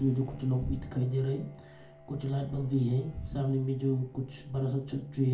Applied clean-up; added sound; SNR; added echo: none; Bowed string instrument; 18 dB; reverberation time 0.4 s.